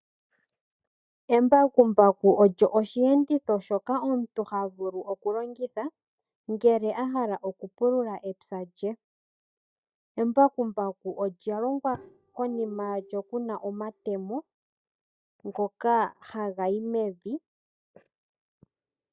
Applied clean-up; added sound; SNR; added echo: neural mask model DeepFilterNet 3.